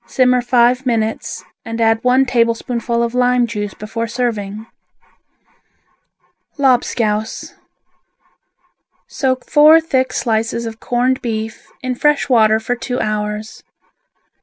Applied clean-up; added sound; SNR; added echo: none; none; none; none.